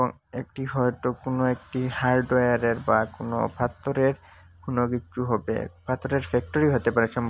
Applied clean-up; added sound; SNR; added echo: none; none; none; none.